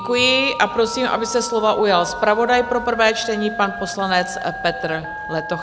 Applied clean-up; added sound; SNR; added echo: none; Telephone; 10 dB; none.